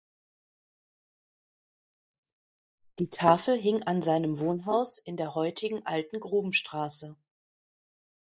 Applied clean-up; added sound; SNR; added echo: neural mask model DeepFilterNet 3.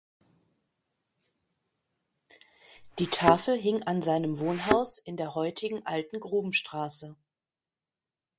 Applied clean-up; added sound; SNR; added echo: none; Thump, thud; 0 dB; none.